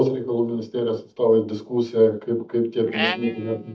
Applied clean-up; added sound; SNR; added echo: neural mask model DeepFilterNet 3.